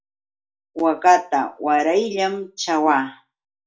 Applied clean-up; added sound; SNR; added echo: none; none; none; reverberation time 0.3 s.